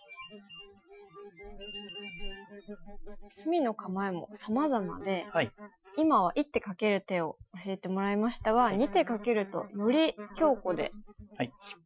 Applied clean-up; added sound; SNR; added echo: classical method Wiener filter.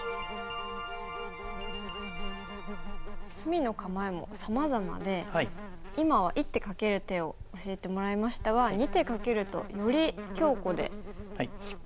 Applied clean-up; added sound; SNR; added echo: none; Insect; 7 dB; none.